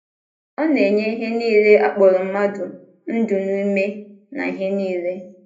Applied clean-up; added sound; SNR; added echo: none; none; none; reverberation time 0.4 s.